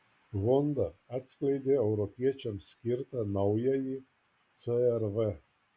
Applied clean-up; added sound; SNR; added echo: none; none; none; none.